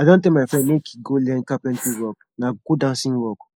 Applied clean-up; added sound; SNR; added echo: neural mask model Resemble Enhance denoiser.